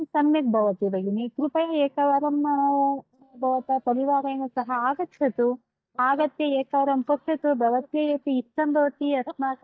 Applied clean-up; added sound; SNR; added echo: neural mask model DeepFilterNet 3.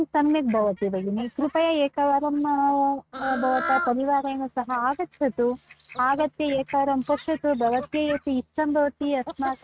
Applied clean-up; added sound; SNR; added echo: neural mask model RNNoise.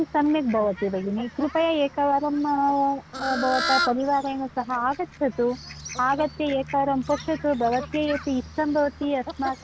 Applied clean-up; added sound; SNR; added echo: none; Fowl; 11 dB; none.